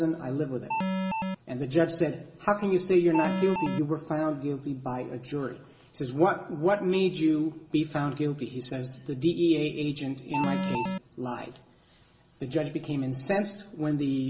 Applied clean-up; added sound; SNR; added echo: none; Alarm; 0 dB; reverberation time 0.5 s.